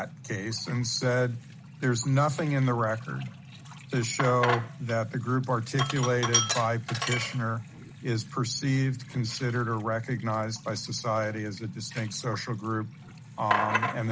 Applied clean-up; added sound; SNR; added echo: none; Sink (filling or washing); 7 dB; none.